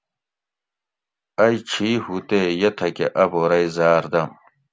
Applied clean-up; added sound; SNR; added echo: none; none; none; none.